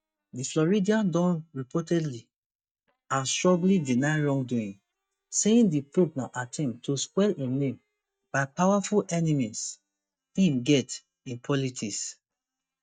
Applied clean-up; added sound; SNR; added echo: neural mask model DeepFilterNet 3.